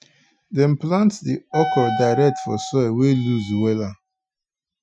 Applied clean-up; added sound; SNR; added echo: classical method Wiener filter.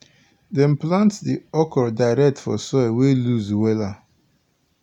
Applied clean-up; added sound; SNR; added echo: none; none; none; none.